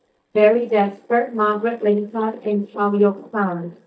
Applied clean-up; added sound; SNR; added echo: neural mask model DeepFilterNet 3.